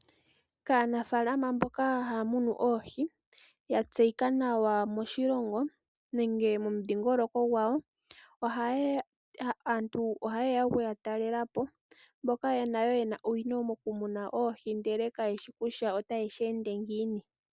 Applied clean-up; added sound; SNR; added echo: none; none; none; none.